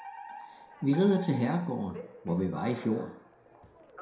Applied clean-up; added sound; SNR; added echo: none; Alarm; 15 dB; reverberation time 0.4 s.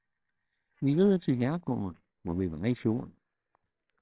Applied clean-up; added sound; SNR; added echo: neural separator model SepFormer WHAMR!.